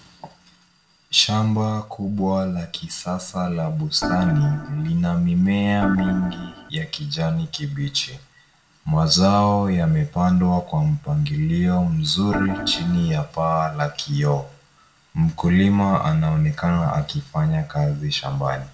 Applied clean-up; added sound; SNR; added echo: none; Organ; 7 dB; reverberation time 0.4 s.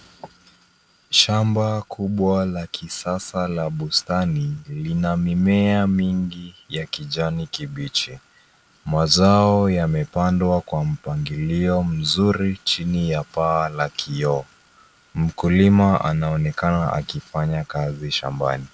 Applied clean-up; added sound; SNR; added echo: none; none; none; none.